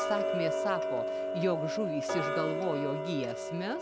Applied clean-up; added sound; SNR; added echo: none; Tick-tock; -2 dB; none.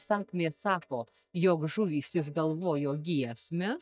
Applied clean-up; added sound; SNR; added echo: neural mask model DeepFilterNet 3.